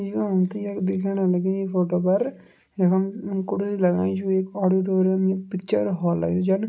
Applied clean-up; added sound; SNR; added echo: none; none; none; none.